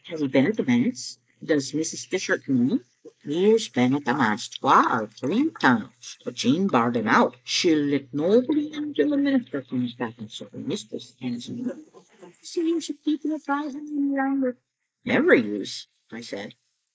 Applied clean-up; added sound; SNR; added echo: neural mask model Resemble Enhance denoiser.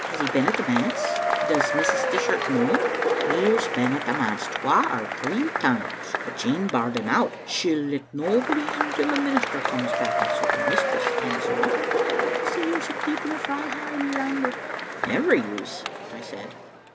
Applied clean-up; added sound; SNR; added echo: none; Applause / Crowd / Cheering; 0 dB; none.